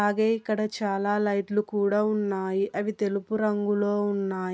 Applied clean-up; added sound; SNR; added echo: none; none; none; none.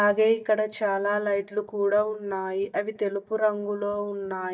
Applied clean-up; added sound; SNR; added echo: neural mask model DeepFilterNet 3.